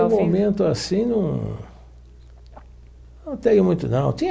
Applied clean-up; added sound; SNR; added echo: none; none; none; none.